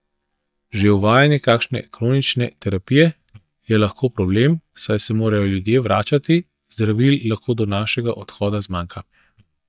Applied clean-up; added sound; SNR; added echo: neural mask model DeepFilterNet 3.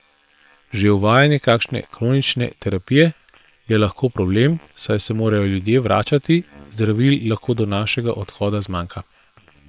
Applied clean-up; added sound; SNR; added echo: neural separator model SepFormer WHAM!.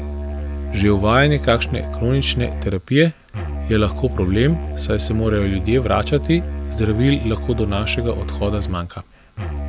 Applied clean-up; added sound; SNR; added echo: none; Musical instrument; 6 dB; none.